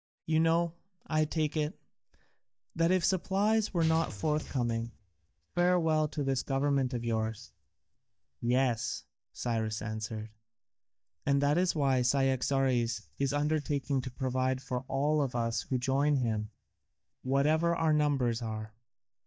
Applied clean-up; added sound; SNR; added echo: neural mask model DeepFilterNet 3.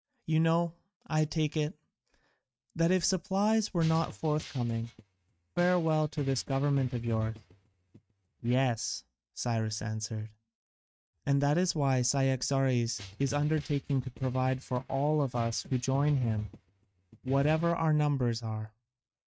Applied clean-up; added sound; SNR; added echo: neural mask model RNNoise.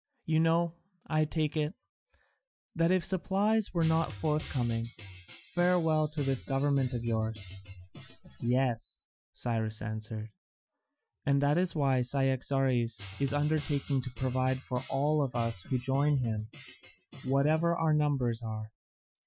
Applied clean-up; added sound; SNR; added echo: classical method Wiener filter.